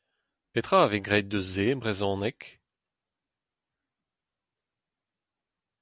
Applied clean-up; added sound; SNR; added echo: none; none; none; none.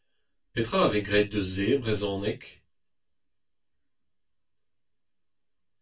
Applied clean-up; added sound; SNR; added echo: none; none; none; reverberation time 0.2 s.